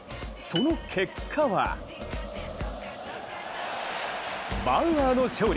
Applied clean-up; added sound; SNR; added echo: none; Piano; 14 dB; none.